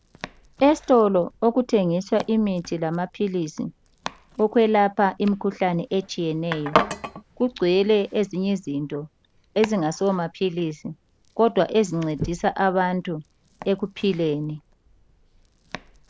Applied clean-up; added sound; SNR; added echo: none; Domestic sounds, home sounds; 13 dB; none.